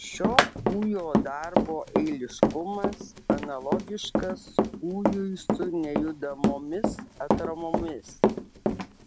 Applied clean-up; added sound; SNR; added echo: none; Run; -5 dB; none.